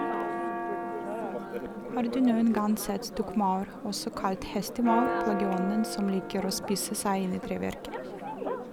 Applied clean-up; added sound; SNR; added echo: none; Church bell; 4 dB; none.